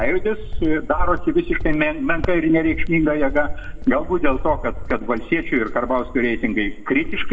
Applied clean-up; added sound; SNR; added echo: none; Cricket; 3 dB; reverberation time 1.9 s.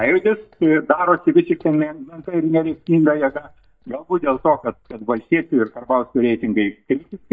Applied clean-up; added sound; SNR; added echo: neural mask model DeepFilterNet 3.